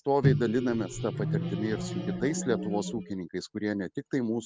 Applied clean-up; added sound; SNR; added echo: none; Microwave oven; 1 dB; none.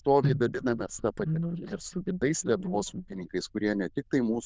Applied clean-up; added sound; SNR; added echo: neural diffusion model UNIVERSE++.